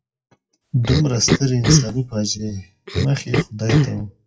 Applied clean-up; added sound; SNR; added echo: classical method WPE with log-MMSE.